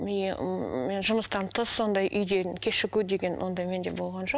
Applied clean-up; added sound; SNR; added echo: none; none; none; none.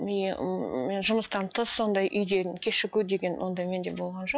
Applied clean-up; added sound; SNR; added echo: classical method log-MMSE.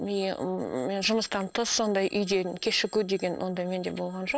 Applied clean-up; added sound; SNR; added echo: neural separator model SepFormer DNS4.